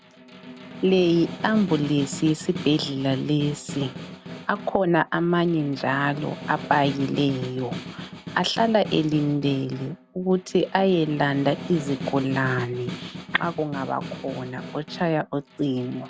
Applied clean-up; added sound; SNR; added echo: none; Snare drum; 12 dB; none.